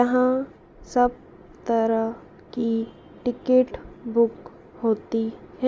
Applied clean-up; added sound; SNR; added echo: none; none; none; none.